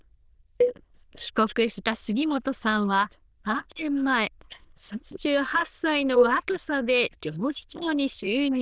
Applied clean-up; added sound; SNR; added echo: neural diffusion model UNIVERSE++.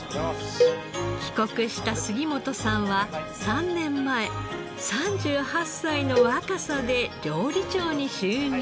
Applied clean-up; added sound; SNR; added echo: none; Cowbell; 2 dB; none.